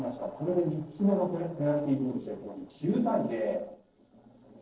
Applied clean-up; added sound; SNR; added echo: neural separator model SepFormer DNS4.